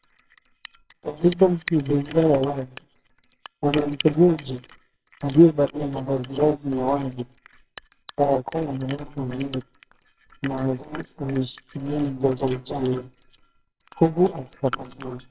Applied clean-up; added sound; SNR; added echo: neural separator model SepFormer WHAMR!.